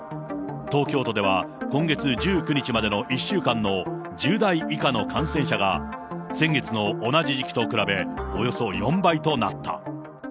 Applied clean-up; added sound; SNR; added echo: none; none; none; none.